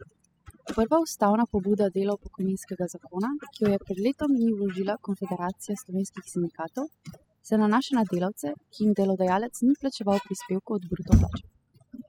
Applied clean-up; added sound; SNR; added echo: classical method spectral subtraction.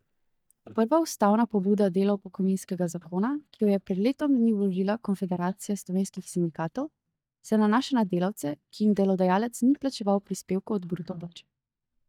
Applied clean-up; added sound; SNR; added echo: neural mask model DeepFilterNet 3.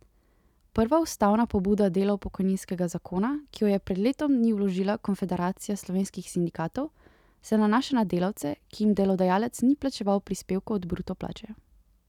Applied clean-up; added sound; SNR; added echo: none; none; none; none.